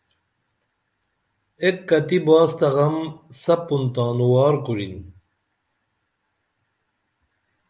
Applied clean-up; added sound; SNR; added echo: none; none; none; none.